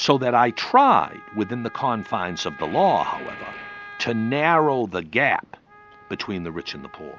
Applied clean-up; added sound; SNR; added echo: none; Wind instrument, woodwind instrument + Gunshot, gunfire; 19 dB; none.